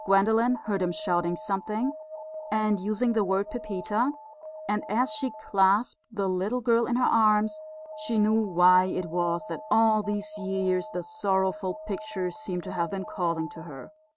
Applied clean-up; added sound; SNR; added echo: none; Alarm; 15 dB; none.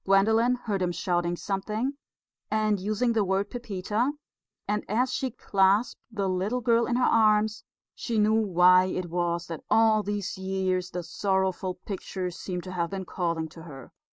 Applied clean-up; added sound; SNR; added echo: neural mask model Resemble Enhance denoiser.